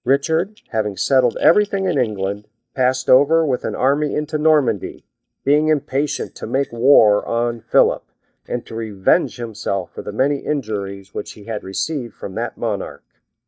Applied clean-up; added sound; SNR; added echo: neural mask model DeepFilterNet 3.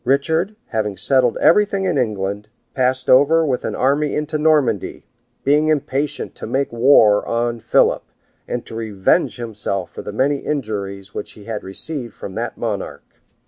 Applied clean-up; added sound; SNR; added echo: none; none; none; none.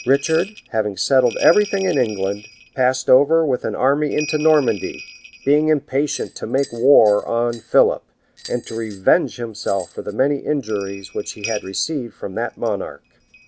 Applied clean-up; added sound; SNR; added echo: none; Bell; 19 dB; none.